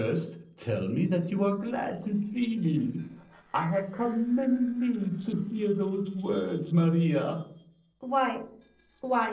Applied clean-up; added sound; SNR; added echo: neural separator model SepFormer DNS4.